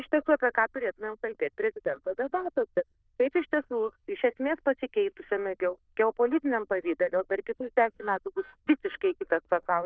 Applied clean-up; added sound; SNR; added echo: neural diffusion model UNIVERSE++.